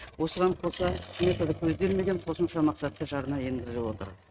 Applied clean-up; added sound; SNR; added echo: neural mask model RNNoise.